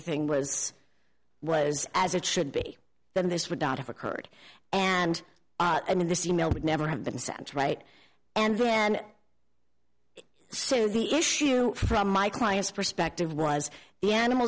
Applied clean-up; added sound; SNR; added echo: none; none; none; none.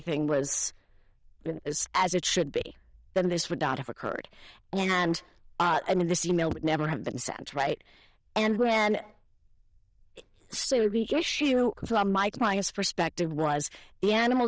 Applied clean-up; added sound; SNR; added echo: neural diffusion model UNIVERSE++.